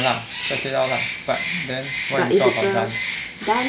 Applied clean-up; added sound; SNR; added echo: none; Bird; 4 dB; none.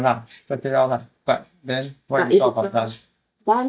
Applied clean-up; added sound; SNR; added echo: neural mask model DeepFilterNet 3.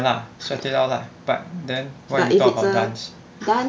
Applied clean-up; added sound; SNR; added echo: none; none; none; none.